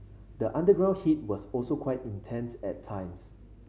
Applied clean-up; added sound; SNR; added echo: none; none; none; none.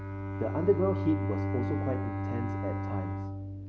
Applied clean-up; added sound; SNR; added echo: none; Bowed string instrument; 0 dB; none.